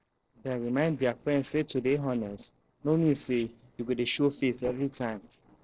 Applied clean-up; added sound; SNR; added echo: neural separator model SepFormer DNS4.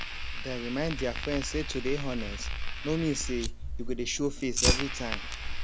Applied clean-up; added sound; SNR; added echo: none; Fire; -1 dB; none.